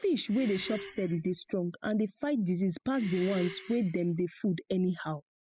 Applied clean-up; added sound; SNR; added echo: classical method spectral subtraction.